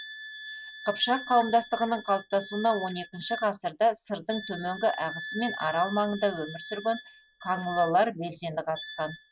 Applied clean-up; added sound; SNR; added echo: neural mask model RNNoise.